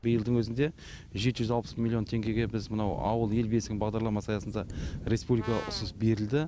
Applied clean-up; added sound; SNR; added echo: none; Brass instrument; 14 dB; none.